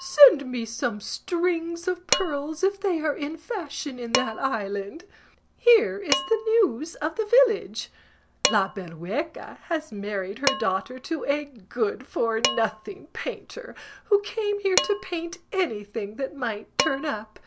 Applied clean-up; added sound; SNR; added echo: none; Dishes, pots, and pans; 9 dB; none.